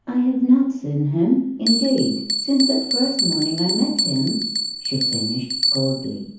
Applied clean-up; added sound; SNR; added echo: none; Bell; 4 dB; reverberation time 0.7 s.